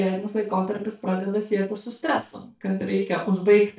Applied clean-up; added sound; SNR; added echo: neural mask model DeepFilterNet 3.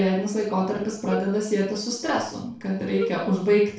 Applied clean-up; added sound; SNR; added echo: none; Wind instrument, woodwind instrument; 9 dB; reverberation time 0.4 s.